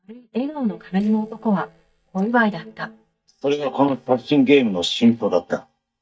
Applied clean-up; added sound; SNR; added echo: neural mask model DeepFilterNet 3.